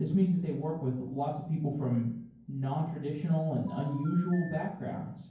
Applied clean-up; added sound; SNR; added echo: none; Telephone; 16 dB; reverberation time 0.9 s.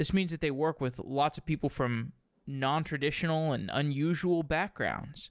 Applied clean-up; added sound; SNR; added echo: none; none; none; none.